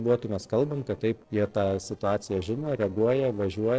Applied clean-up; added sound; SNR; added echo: neural separator model SepFormer DNS4.